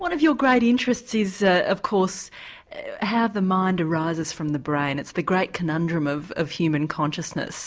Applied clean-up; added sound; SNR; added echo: none; none; none; none.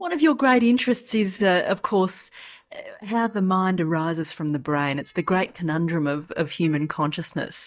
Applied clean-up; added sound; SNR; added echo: neural mask model DeepFilterNet 3.